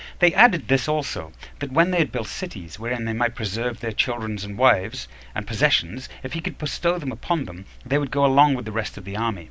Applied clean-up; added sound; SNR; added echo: none; none; none; none.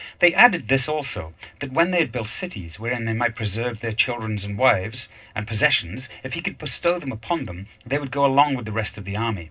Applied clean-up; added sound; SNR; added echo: neural separator model SepFormer DNS4.